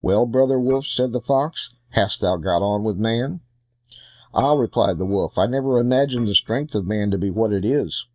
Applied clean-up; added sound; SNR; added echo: neural mask model DeepFilterNet 3.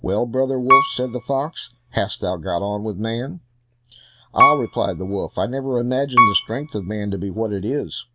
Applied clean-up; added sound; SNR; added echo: none; Piano; -1 dB; none.